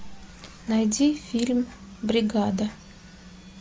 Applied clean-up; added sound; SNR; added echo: none; none; none; none.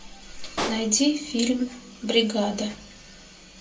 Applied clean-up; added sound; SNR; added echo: none; Explosion; 9 dB; reverberation time 0.2 s.